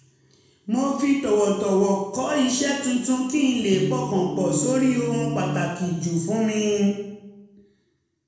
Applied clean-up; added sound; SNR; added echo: none; Organ; 5 dB; reverberation time 0.9 s.